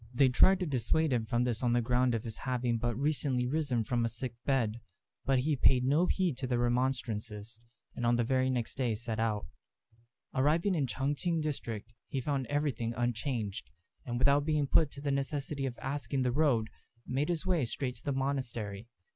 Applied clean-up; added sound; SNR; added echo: none; none; none; none.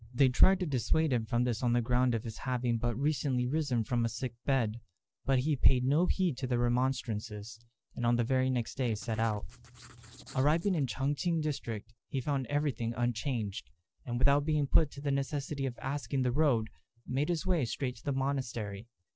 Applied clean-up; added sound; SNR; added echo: neural separator model SepFormer DNS4.